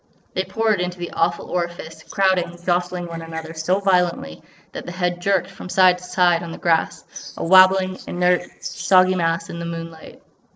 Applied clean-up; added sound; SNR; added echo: neural separator model SepFormer DNS4.